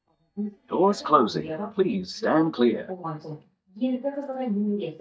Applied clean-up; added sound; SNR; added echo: neural mask model DeepFilterNet 3.